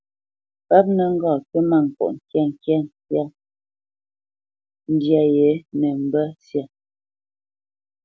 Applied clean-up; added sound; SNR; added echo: none; none; none; none.